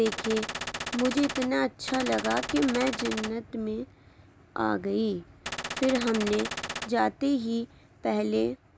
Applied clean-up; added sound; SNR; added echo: none; Gunshot, gunfire; 6 dB; none.